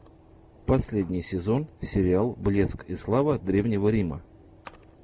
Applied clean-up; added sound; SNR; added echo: none; none; none; none.